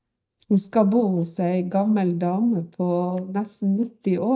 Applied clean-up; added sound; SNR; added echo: neural mask model DeepFilterNet 3.